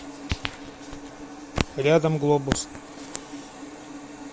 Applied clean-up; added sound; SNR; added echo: none; none; none; none.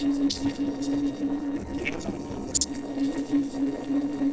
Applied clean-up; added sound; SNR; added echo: neural separator model SepFormer DNS4.